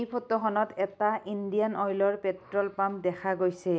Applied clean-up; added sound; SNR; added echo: none; none; none; none.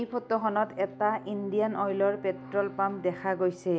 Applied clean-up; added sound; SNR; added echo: none; Bowed string instrument; 17 dB; none.